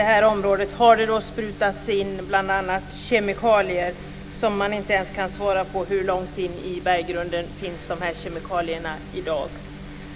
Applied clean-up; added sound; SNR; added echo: none; Electric guitar; 18 dB; none.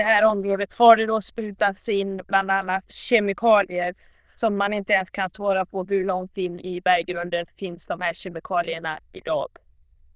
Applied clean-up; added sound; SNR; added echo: neural diffusion model UNIVERSE++.